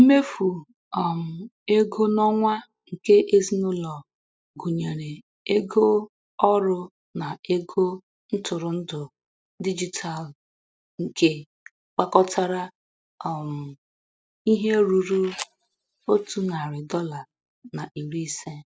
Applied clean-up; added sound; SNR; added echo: classical method spectral subtraction.